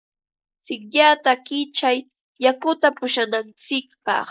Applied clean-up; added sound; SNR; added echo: neural mask model Resemble Enhance denoiser.